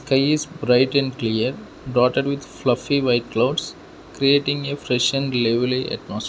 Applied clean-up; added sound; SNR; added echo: none; none; none; none.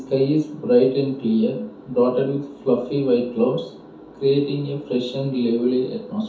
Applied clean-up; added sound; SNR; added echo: none; none; none; reverberation time 0.5 s.